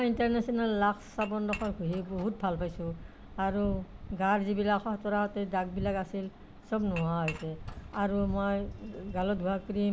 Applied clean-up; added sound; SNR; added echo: none; Dishes, pots, and pans / Chink, clink; 16 dB; none.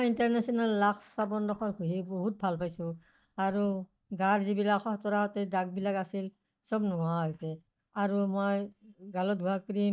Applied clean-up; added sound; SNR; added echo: neural mask model DeepFilterNet 3.